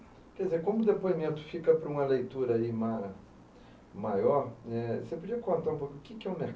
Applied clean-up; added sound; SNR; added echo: none; none; none; none.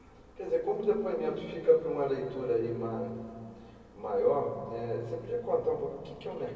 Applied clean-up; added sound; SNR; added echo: none; none; none; reverberation time 2.6 s.